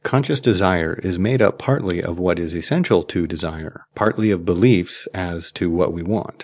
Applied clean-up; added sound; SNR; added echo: none; none; none; none.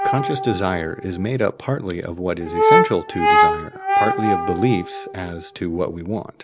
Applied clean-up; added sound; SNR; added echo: none; Brass instrument; -2 dB; none.